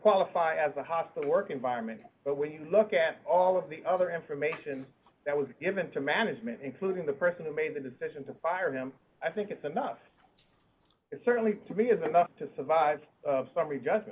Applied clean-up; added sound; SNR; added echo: none; none; none; none.